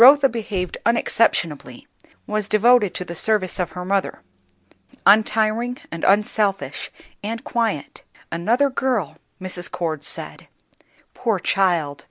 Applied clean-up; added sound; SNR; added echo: none; none; none; none.